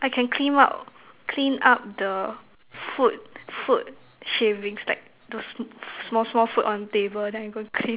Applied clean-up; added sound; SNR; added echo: none; none; none; none.